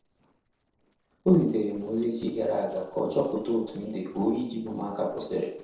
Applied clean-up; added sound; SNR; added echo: neural separator model SepFormer DNS4.